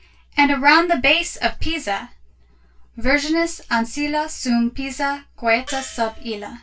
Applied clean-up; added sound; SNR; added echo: none; Gong; 15 dB; reverberation time 0.2 s.